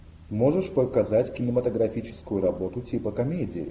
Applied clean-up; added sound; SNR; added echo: none; none; none; none.